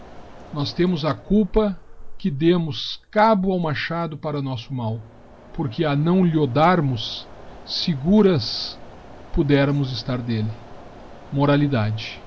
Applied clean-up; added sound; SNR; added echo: none; Mechanisms; 18 dB; none.